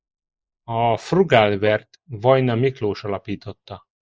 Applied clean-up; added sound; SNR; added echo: neural mask model Resemble Enhance denoiser.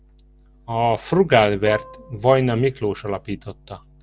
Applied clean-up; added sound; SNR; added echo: none; Plucked string instrument; 16 dB; none.